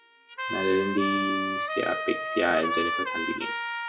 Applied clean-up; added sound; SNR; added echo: classical method WPE with log-MMSE.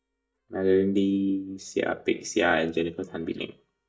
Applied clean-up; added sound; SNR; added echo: neural mask model DeepFilterNet 3.